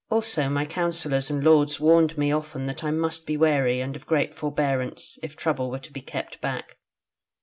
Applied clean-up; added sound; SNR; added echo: none; none; none; none.